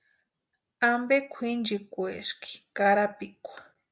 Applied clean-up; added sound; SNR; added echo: none; none; none; none.